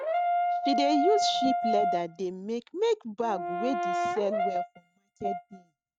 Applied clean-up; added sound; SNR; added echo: neural mask model RNNoise.